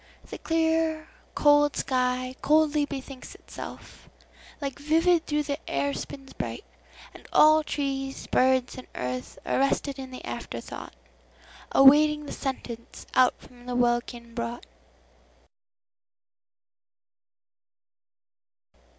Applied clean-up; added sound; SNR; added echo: none; none; none; none.